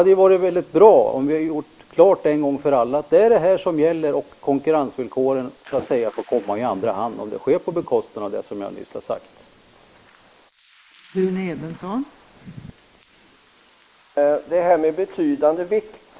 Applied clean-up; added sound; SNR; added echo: neural mask model Resemble Enhance denoiser.